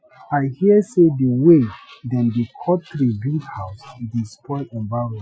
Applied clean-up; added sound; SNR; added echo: classical method Wiener filter.